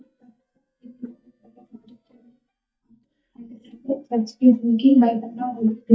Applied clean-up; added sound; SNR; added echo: neural mask model DeepFilterNet 3.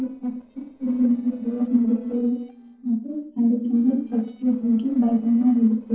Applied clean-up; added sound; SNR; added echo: neural separator model SepFormer DNS4.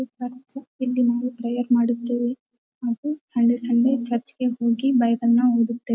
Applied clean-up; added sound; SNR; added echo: none; none; none; none.